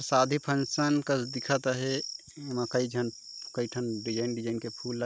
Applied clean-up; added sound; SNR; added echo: none; none; none; none.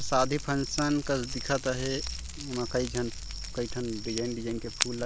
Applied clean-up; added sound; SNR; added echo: none; Fire; 6 dB; none.